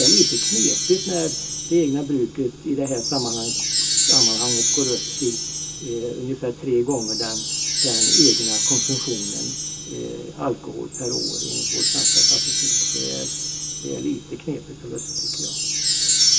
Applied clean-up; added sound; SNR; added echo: none; Wind chime; -4 dB; reverberation time 0.2 s.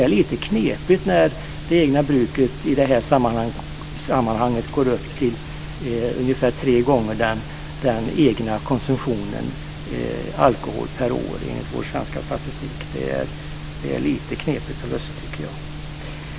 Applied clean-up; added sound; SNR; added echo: none; none; none; none.